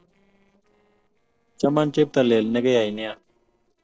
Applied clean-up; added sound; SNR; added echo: neural separator model SepFormer DNS4.